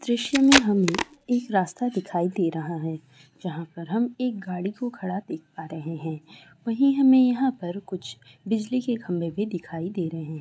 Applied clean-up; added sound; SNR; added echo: none; Packing tape, duct tape; 0 dB; none.